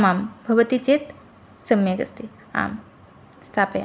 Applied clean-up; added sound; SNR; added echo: none; none; none; none.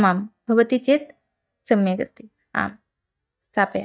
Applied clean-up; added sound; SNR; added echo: neural mask model DeepFilterNet 3.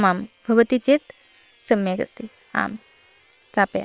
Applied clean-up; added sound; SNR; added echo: neural separator model SepFormer WHAM!.